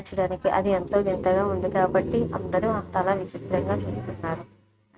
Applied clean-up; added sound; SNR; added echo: neural mask model RNNoise.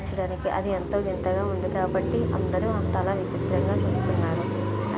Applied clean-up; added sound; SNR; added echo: none; Car passing by; -2 dB; none.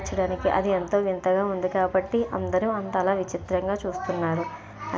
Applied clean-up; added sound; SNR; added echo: none; none; none; none.